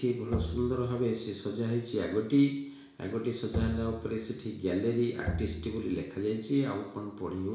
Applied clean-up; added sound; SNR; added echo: none; Bowed string instrument; 8 dB; reverberation time 0.7 s.